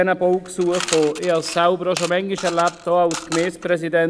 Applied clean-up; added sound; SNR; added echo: none; Coin (dropping) / Mechanisms; 11 dB; none.